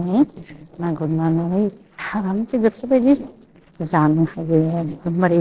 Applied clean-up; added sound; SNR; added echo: neural separator model SepFormer DNS4.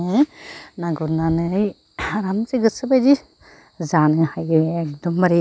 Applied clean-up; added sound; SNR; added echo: none; none; none; none.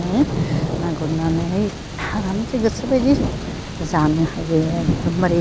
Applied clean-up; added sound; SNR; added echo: none; Thunder; 4 dB; none.